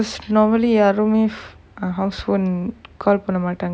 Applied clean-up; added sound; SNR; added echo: none; none; none; none.